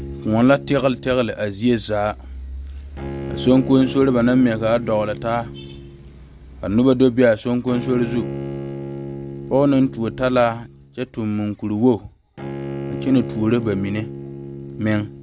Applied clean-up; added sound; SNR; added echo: none; Bowed string instrument; 12 dB; none.